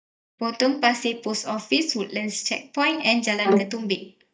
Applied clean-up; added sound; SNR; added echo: neural mask model DeepFilterNet 3.